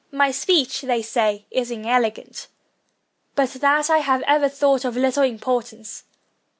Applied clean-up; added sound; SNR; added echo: none; none; none; none.